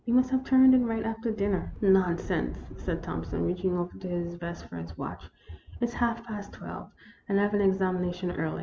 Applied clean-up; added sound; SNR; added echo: none; Wind; 11 dB; none.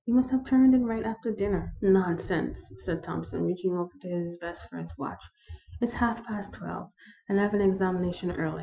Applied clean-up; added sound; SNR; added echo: classical method Wiener filter.